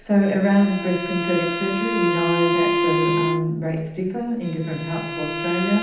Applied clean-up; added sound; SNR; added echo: none; Bowed string instrument; 2 dB; reverberation time 0.8 s.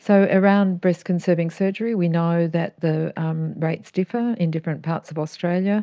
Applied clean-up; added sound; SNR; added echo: none; none; none; none.